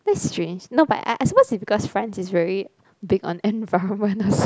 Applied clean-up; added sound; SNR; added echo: none; none; none; none.